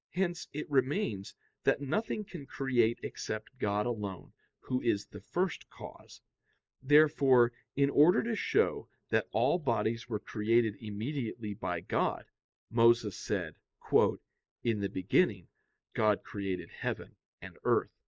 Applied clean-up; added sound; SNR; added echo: neural mask model Resemble Enhance denoiser.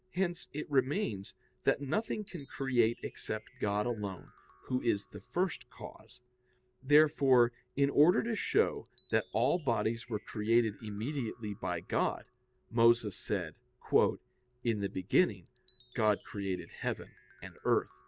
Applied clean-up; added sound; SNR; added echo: none; Chime; 6 dB; none.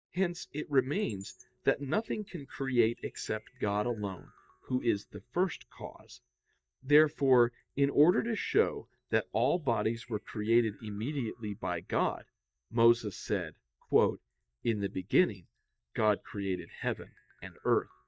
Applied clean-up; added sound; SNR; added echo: neural mask model DeepFilterNet 3.